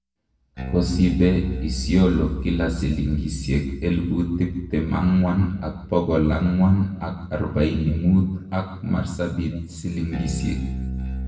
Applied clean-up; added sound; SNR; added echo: none; Bass guitar; 10 dB; reverberation time 0.9 s.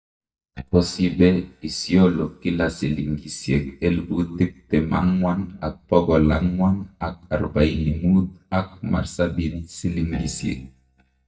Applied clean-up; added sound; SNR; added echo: neural mask model DeepFilterNet 3.